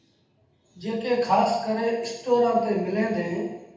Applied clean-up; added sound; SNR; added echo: none; none; none; reverberation time 0.8 s.